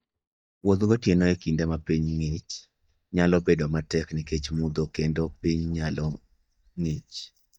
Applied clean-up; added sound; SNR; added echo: neural mask model DeepFilterNet 3.